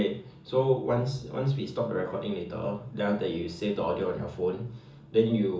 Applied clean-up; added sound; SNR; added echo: none; none; none; reverberation time 0.7 s.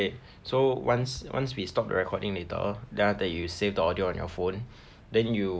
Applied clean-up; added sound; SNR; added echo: none; none; none; none.